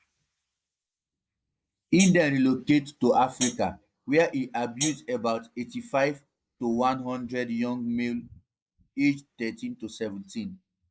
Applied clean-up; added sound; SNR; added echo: neural mask model Resemble Enhance denoiser.